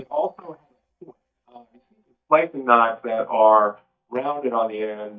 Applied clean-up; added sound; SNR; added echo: neural mask model DeepFilterNet 3.